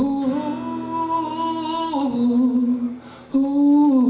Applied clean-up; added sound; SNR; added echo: none; none; none; none.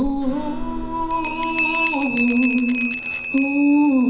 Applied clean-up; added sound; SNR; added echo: none; Bell; 6 dB; none.